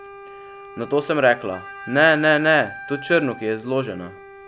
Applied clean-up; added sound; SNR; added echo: none; Wind instrument, woodwind instrument; 16 dB; none.